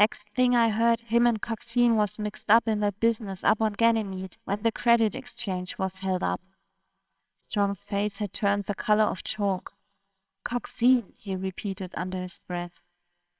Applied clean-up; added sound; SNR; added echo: neural separator model SepFormer WHAMR!.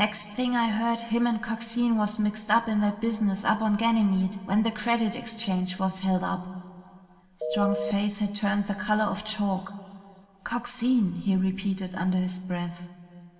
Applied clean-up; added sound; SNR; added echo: none; Telephone; 5 dB; reverberation time 2.2 s.